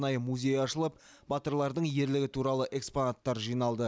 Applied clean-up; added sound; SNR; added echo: none; none; none; none.